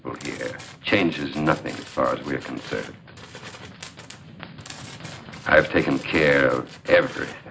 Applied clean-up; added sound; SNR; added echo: none; Tools; 18 dB; none.